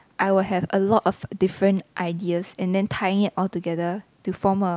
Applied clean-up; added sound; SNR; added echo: none; none; none; none.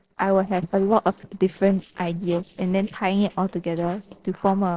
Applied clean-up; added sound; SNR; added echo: neural separator model SepFormer DNS4.